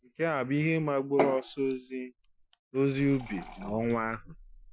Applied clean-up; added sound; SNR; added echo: classical method Wiener filter.